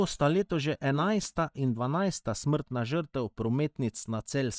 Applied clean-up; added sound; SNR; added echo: neural mask model DeepFilterNet 3.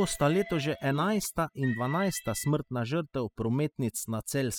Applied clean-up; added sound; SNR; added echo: classical method spectral subtraction.